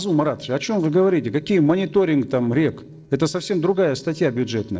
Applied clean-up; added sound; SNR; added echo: neural separator model SepFormer DNS4.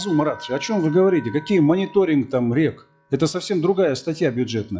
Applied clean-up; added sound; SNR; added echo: classical method log-MMSE.